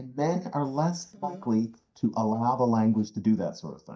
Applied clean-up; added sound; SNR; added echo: neural mask model DeepFilterNet 3.